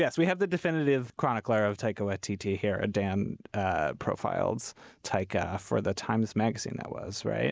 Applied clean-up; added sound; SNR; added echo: neural mask model Resemble Enhance denoiser.